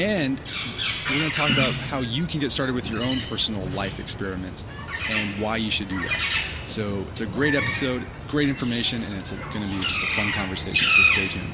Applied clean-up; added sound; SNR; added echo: none; Bird; 0 dB; none.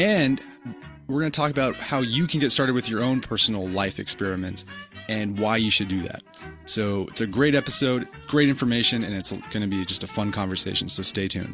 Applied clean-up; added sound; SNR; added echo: none; none; none; none.